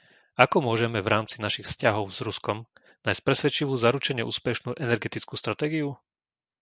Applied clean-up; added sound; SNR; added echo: none; none; none; none.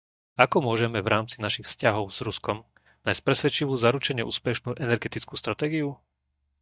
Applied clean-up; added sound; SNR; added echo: neural mask model DeepFilterNet 3.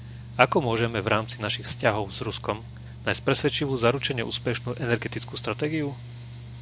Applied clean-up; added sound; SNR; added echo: none; Mechanical fan; 12 dB; none.